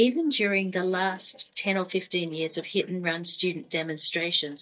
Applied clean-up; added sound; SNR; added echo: neural mask model DeepFilterNet 3.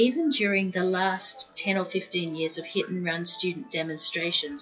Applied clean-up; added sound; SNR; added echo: classical method WPE with log-MMSE.